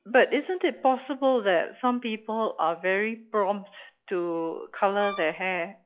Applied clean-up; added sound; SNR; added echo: classical method log-MMSE.